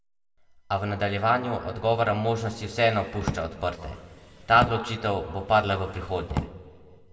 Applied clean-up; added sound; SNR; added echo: none; Drawer open or close; 10 dB; reverberation time 1.4 s.